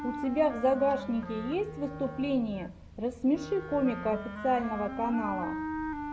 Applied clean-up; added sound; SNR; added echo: none; Wind instrument, woodwind instrument; 9 dB; none.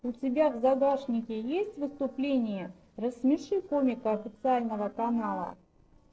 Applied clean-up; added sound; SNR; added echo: neural separator model SepFormer DNS4.